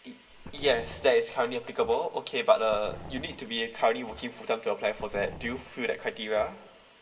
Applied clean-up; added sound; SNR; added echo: none; Growling; 17 dB; reverberation time 1.7 s.